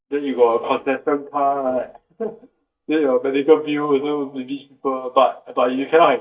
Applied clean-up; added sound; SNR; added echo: neural mask model DeepFilterNet 3.